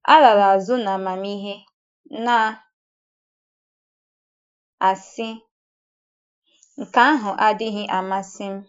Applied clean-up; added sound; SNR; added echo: neural mask model Resemble Enhance denoiser.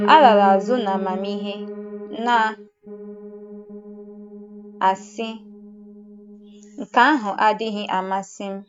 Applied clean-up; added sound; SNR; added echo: neural mask model RNNoise.